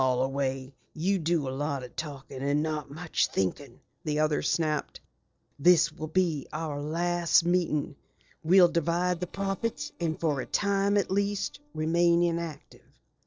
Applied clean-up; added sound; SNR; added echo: neural separator model SepFormer DNS4.